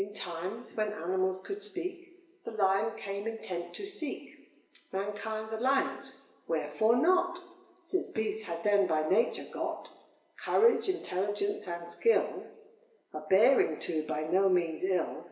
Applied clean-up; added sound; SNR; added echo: none; none; none; reverberation time 1.1 s.